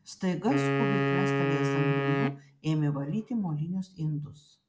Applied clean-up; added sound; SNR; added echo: none; Wind instrument, woodwind instrument; -2 dB; none.